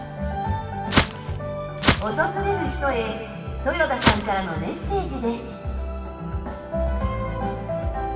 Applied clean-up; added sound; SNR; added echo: none; Walk, footsteps; -3 dB; reverberation time 2.0 s.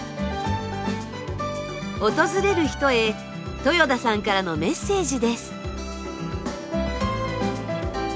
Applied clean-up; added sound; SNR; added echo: none; none; none; none.